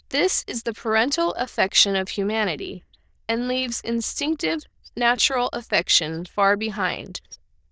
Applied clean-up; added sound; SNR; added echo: neural diffusion model UNIVERSE++.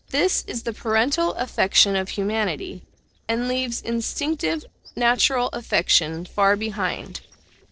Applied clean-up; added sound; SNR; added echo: neural separator model SepFormer DNS4.